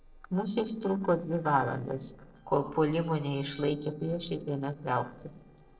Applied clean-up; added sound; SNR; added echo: neural separator model SepFormer DNS4.